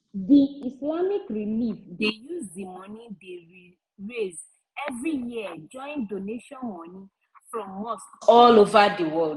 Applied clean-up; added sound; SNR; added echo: none; none; none; none.